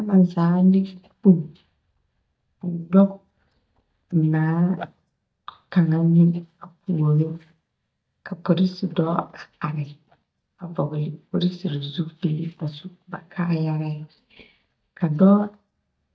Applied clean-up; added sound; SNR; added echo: neural mask model DeepFilterNet 3.